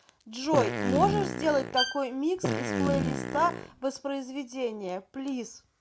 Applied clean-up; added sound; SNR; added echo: none; Fart + Bowed string instrument; 1 dB; none.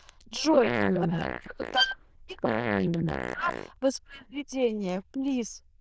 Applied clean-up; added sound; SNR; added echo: neural diffusion model UNIVERSE++.